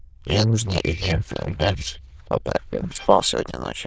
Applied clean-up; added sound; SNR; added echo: neural diffusion model UNIVERSE++.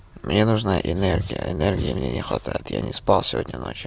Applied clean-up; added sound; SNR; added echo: none; none; none; none.